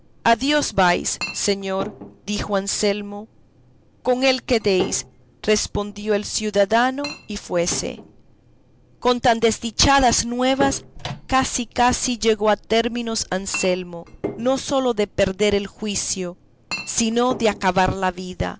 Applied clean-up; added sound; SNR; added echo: none; Chink, clink + Microwave oven; 15 dB; none.